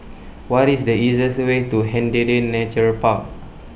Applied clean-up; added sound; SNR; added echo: none; none; none; none.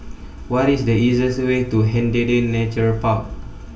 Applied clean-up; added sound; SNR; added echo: none; none; none; reverberation time 0.2 s.